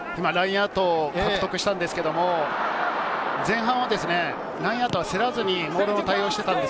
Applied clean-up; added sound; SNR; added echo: none; none; none; none.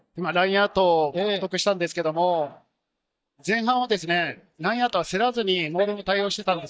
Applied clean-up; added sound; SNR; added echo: neural mask model DeepFilterNet 3.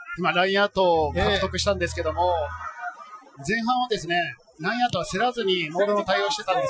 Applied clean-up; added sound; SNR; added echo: classical method Wiener filter.